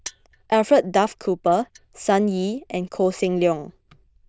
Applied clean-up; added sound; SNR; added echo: neural diffusion model UNIVERSE++.